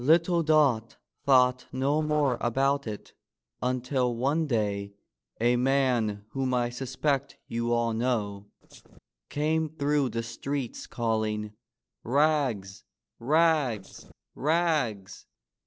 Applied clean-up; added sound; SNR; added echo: neural separator model SepFormer DNS4.